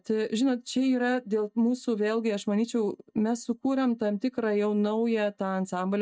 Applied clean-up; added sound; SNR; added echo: neural mask model DeepFilterNet 3.